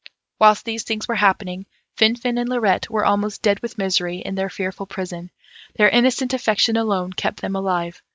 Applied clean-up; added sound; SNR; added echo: none; none; none; none.